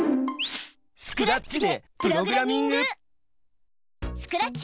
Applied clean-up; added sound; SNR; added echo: none; Bowed string instrument; 19 dB; none.